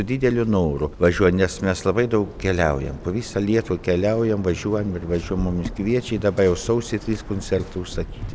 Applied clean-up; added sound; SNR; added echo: none; Waves, surf; 14 dB; none.